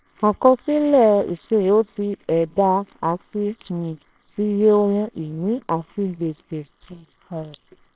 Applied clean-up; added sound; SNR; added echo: neural separator model SepFormer WHAMR!.